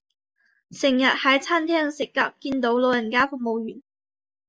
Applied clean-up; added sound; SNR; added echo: none; none; none; none.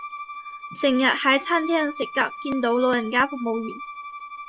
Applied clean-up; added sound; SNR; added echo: none; Bowed string instrument; 12 dB; none.